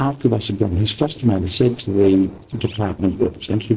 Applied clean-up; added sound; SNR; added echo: neural separator model SepFormer DNS4.